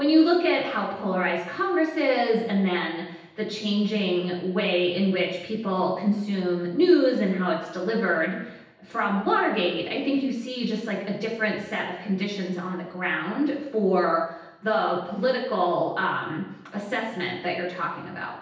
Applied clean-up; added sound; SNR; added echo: none; none; none; reverberation time 0.9 s.